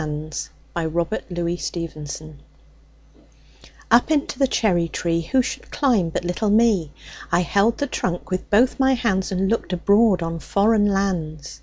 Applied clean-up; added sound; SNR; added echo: none; none; none; none.